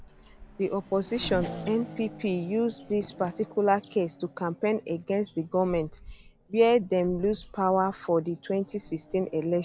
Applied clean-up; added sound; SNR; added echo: none; Race car, auto racing / Accelerating, revving, vroom; 17 dB; none.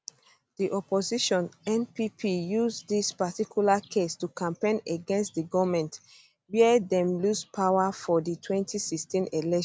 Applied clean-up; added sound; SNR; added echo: none; none; none; none.